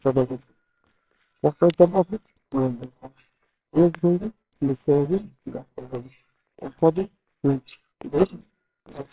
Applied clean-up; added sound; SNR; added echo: neural separator model SepFormer WHAMR!.